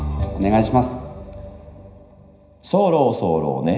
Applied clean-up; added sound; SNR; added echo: none; none; none; reverberation time 0.9 s.